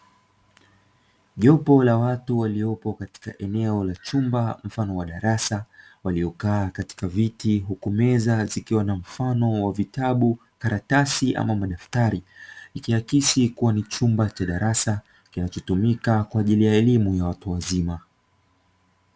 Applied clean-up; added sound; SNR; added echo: none; none; none; none.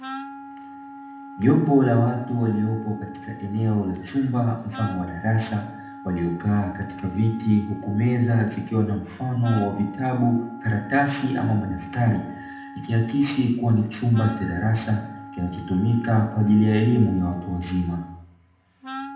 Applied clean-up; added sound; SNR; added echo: none; Wind instrument, woodwind instrument; 16 dB; reverberation time 0.7 s.